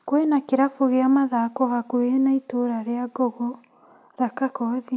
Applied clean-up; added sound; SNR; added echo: none; none; none; none.